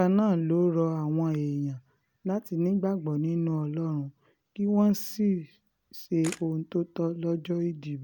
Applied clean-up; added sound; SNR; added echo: none; Camera; 19 dB; none.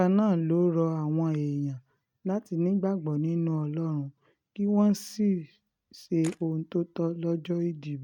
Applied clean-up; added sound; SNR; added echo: neural mask model RNNoise.